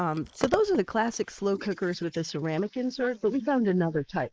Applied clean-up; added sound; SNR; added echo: neural mask model Resemble Enhance denoiser.